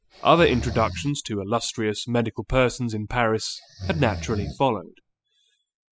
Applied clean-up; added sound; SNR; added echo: classical method spectral subtraction.